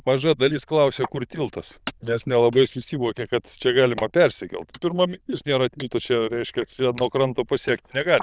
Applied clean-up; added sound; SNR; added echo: neural diffusion model UNIVERSE++.